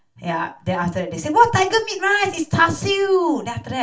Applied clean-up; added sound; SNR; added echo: none; none; none; reverberation time 0.2 s.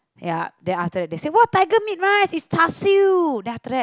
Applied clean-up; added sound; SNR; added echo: none; none; none; none.